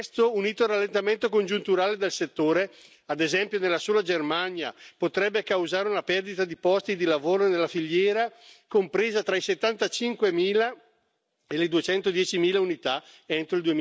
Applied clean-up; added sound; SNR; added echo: none; none; none; none.